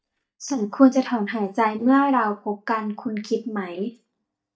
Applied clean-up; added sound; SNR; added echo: neural mask model DeepFilterNet 3.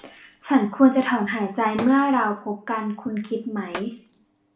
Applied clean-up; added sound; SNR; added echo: none; Shatter; 19 dB; reverberation time 0.4 s.